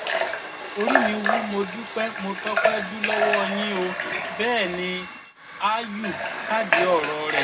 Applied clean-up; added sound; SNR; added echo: none; Water tap, faucet / Water; -1 dB; reverberation time 0.2 s.